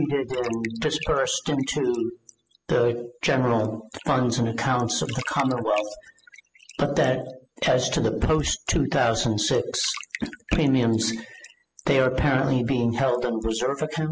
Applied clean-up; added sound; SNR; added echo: classical method spectral subtraction.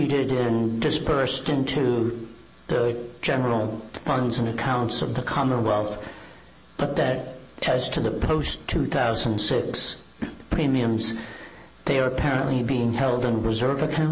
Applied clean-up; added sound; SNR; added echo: none; none; none; none.